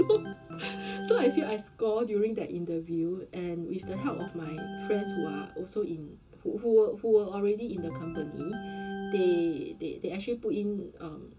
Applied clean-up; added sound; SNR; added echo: none; Organ; 11 dB; reverberation time 0.2 s.